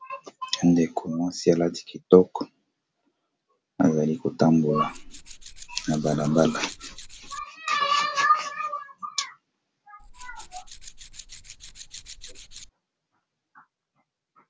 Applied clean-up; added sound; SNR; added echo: none; Tools; 16 dB; none.